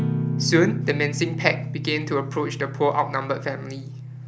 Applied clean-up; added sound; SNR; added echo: none; Guitar; 4 dB; none.